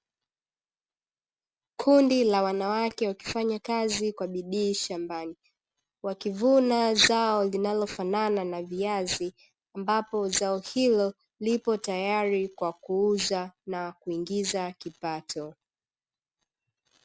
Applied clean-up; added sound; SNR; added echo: none; none; none; none.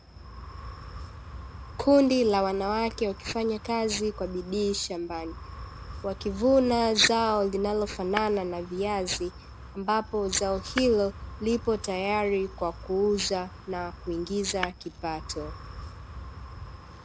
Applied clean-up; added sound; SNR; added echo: none; Tap / Hammer + Wind; 13 dB; none.